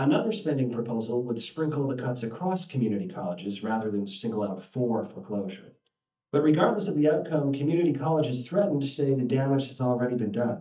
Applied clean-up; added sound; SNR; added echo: neural mask model DeepFilterNet 3.